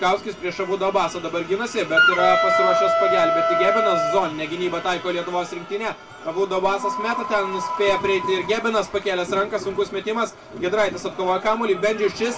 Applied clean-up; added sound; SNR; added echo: none; Wind instrument, woodwind instrument; -3 dB; reverberation time 0.2 s.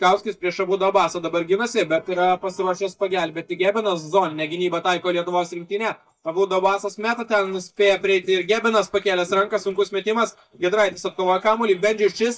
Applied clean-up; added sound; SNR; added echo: neural mask model DeepFilterNet 3.